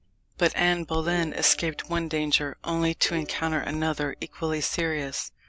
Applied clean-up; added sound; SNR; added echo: none; Plucked string instrument + Hands; 15 dB; none.